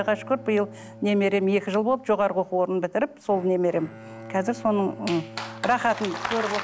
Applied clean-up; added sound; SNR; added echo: none; Bowed string instrument; 19 dB; none.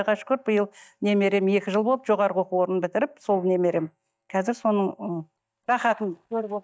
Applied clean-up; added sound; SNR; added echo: neural mask model DeepFilterNet 3.